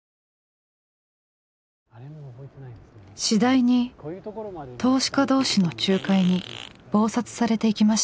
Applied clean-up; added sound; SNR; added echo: none; Fart; 16 dB; none.